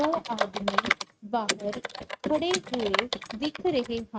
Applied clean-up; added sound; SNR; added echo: neural mask model RNNoise.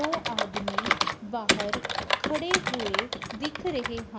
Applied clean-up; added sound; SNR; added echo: none; Computer keyboard; -4 dB; none.